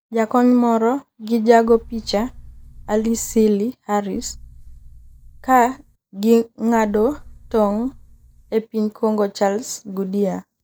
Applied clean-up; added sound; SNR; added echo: neural mask model DeepFilterNet 3.